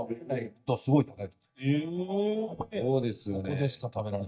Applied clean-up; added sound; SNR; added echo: neural mask model DeepFilterNet 3.